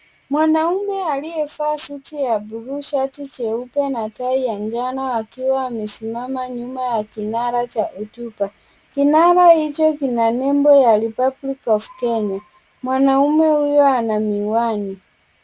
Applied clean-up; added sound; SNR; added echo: none; none; none; none.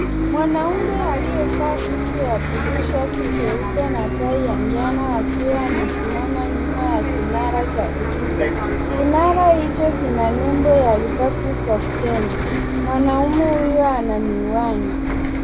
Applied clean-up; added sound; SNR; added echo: none; Bus; 0 dB; none.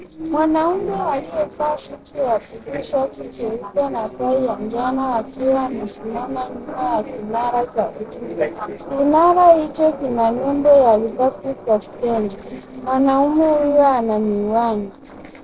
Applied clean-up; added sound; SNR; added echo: neural separator model SepFormer DNS4.